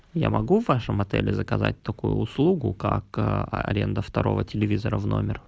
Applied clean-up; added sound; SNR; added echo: none; none; none; none.